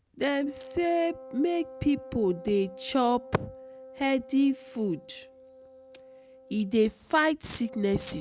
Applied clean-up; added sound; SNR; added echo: none; Wind instrument, woodwind instrument; 18 dB; none.